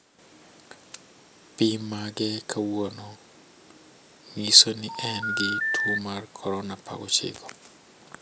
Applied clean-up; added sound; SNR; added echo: none; Telephone; 1 dB; none.